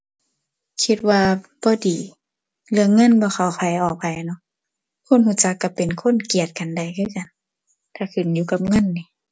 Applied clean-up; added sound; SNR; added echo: none; none; none; none.